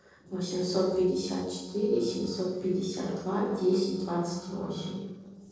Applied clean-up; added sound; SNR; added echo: neural separator model SepFormer DNS4.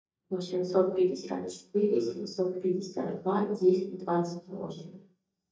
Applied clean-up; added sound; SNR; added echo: neural mask model DeepFilterNet 3.